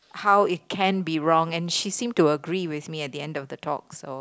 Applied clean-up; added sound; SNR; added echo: none; none; none; none.